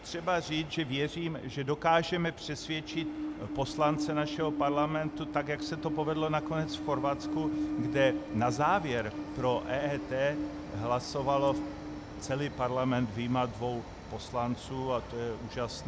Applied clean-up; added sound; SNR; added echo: none; Train; 6 dB; none.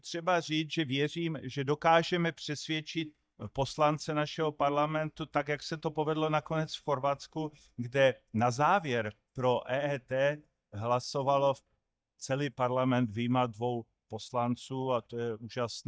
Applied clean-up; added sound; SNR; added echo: neural mask model DeepFilterNet 3.